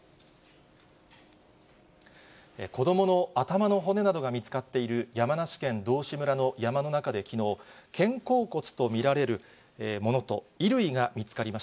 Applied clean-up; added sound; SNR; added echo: none; none; none; none.